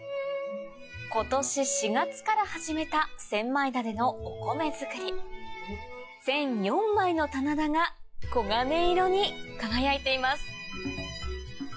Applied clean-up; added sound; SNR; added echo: classical method log-MMSE.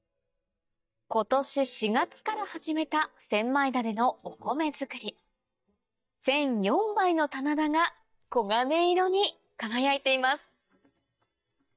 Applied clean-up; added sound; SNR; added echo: neural mask model DeepFilterNet 3.